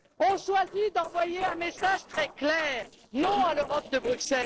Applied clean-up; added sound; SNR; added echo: neural separator model SepFormer DNS4.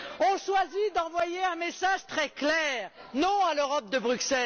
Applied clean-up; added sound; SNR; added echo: none; none; none; none.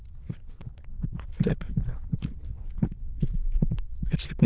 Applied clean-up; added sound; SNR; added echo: neural diffusion model UNIVERSE++.